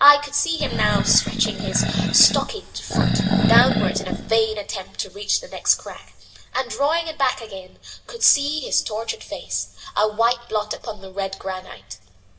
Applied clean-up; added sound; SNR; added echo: none; Animal; -1 dB; reverberation time 0.7 s.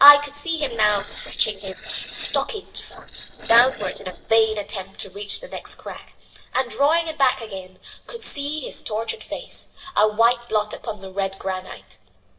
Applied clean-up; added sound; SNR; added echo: neural separator model SepFormer DNS4.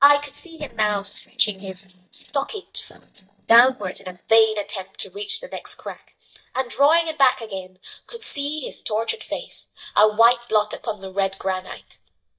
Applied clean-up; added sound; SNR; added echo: neural mask model DeepFilterNet 3.